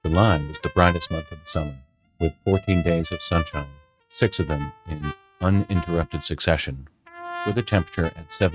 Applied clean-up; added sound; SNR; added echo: neural mask model RNNoise.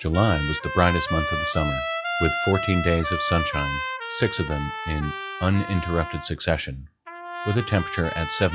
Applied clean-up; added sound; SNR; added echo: classical method log-MMSE.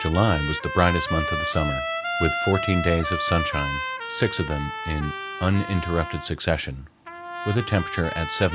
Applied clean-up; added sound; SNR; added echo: none; Trumpet; 5 dB; none.